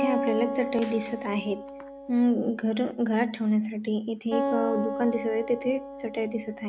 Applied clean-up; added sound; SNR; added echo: none; Acoustic guitar; 6 dB; none.